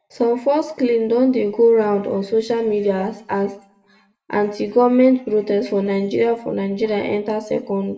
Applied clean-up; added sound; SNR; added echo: none; none; none; reverberation time 0.5 s.